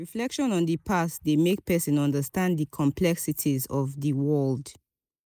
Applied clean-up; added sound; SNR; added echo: neural mask model Resemble Enhance denoiser.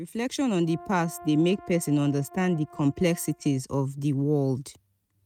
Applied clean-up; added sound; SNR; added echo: neural mask model RNNoise.